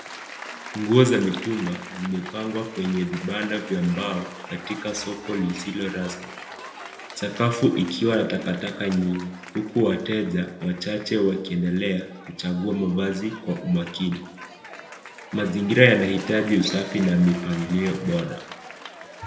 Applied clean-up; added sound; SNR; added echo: none; Applause / Cheering; 15 dB; reverberation time 0.8 s.